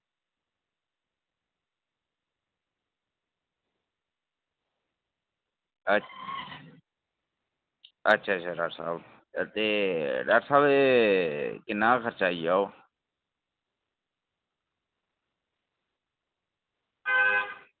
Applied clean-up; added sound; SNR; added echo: none; none; none; none.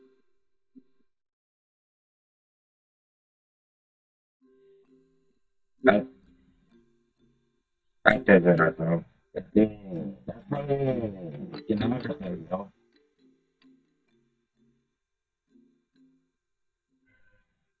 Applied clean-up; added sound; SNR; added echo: neural mask model DeepFilterNet 3.